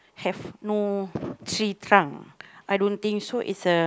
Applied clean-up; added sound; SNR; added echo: none; none; none; none.